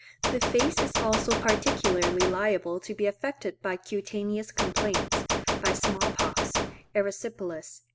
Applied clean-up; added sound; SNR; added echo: none; Gunshot, gunfire; -2 dB; none.